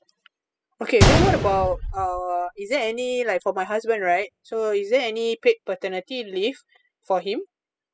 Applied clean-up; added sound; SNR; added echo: classical method spectral subtraction.